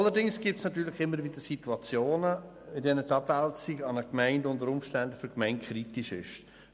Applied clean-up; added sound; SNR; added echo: none; none; none; none.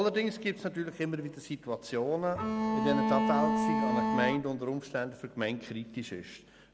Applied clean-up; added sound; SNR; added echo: none; Bowed string instrument; -4 dB; none.